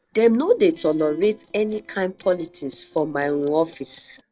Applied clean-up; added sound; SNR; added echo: neural separator model SepFormer DNS4.